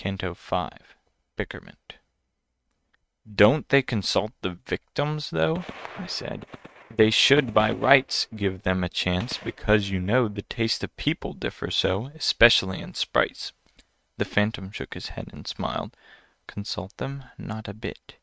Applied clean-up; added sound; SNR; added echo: neural mask model RNNoise.